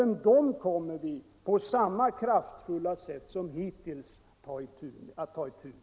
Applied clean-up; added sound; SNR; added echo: none; none; none; none.